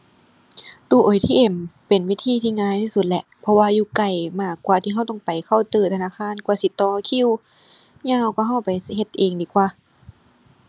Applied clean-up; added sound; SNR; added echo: none; none; none; none.